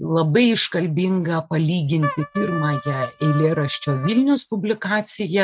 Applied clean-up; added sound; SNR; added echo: neural mask model RNNoise.